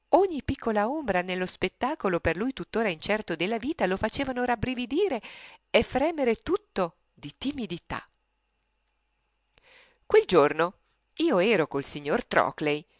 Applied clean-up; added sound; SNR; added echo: none; none; none; none.